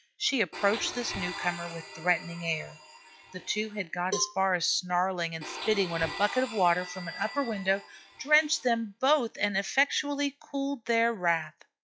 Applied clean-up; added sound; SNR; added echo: classical method log-MMSE.